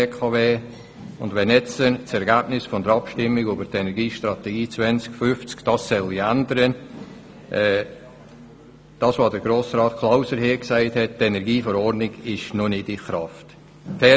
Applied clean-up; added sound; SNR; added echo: none; none; none; none.